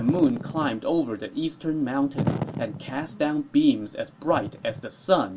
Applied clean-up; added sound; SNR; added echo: none; Wind / Fire; 9 dB; reverberation time 0.1 s.